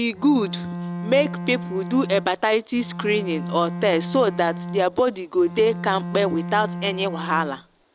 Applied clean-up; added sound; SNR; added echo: none; Bowed string instrument; 9 dB; none.